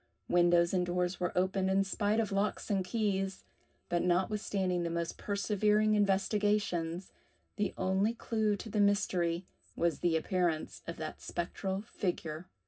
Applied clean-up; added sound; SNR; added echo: none; none; none; reverberation time 0.4 s.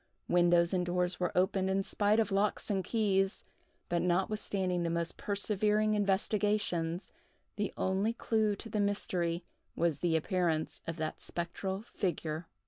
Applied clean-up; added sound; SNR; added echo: none; none; none; none.